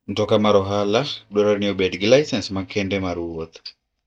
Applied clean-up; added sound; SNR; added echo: neural mask model DeepFilterNet 3.